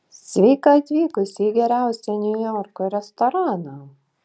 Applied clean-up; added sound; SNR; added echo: none; none; none; none.